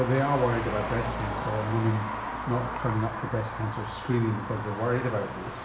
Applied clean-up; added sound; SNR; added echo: none; Traffic noise, roadway noise; 5 dB; reverberation time 0.8 s.